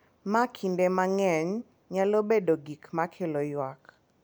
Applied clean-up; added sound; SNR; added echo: none; none; none; none.